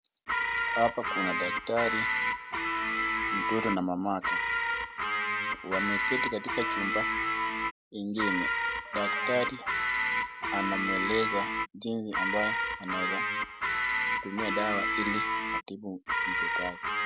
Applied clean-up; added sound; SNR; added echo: none; Guitar; -4 dB; none.